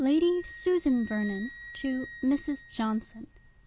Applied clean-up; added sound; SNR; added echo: none; Wind instrument, woodwind instrument; 17 dB; none.